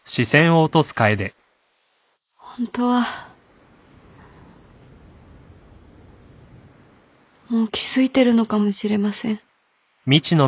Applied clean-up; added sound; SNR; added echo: neural mask model Resemble Enhance denoiser.